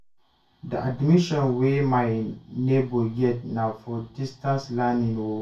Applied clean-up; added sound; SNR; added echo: none; none; none; reverberation time 0.2 s.